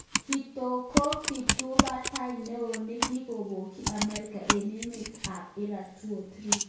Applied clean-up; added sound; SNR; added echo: none; Computer keyboard; -2 dB; reverberation time 0.6 s.